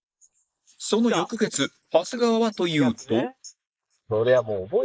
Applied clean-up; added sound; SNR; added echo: neural mask model Resemble Enhance denoiser.